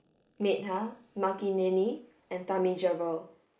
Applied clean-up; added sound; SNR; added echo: neural mask model Resemble Enhance denoiser.